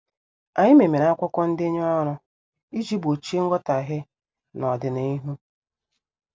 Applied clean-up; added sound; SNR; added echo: none; none; none; none.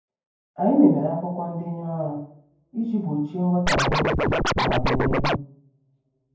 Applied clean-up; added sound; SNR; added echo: none; Scratching (performance technique); -4 dB; reverberation time 0.9 s.